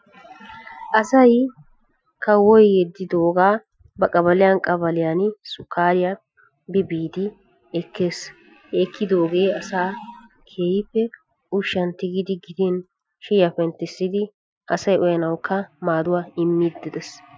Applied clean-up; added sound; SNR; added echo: classical method Wiener filter.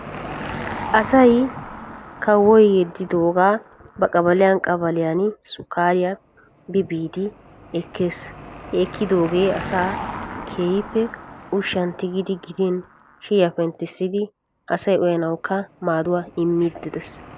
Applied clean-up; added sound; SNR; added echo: none; Car passing by / Engine; 15 dB; none.